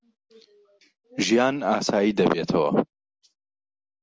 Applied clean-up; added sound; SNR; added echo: none; none; none; none.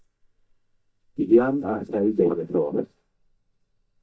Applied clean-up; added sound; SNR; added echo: neural mask model DeepFilterNet 3.